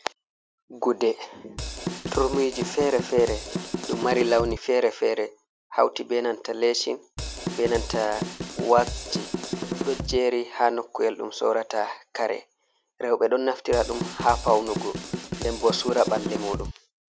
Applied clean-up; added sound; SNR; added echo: none; Drum kit; 6 dB; none.